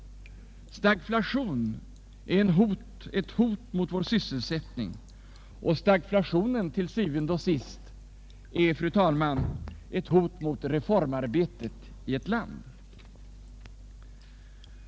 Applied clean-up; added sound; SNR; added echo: none; Drip; 19 dB; none.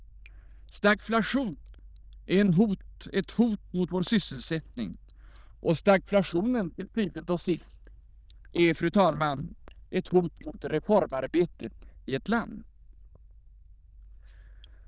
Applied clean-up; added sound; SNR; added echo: neural diffusion model UNIVERSE++.